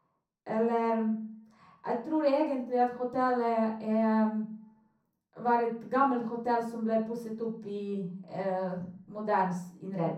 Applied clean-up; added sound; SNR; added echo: none; none; none; reverberation time 0.6 s.